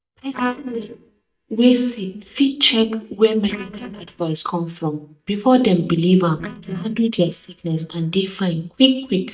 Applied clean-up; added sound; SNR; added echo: neural mask model DeepFilterNet 3.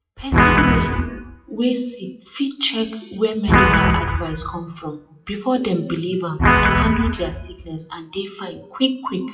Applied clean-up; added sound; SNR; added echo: classical method WPE with log-MMSE.